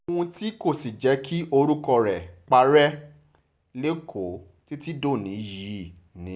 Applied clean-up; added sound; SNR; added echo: none; none; none; none.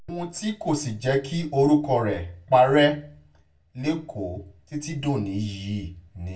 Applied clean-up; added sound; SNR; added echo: none; none; none; reverberation time 0.1 s.